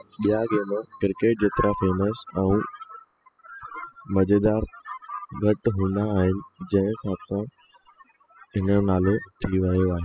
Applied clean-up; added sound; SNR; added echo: classical method spectral subtraction.